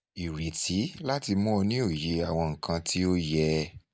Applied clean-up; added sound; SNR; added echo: none; none; none; none.